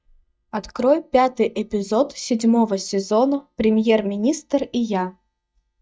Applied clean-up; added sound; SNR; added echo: neural mask model DeepFilterNet 3.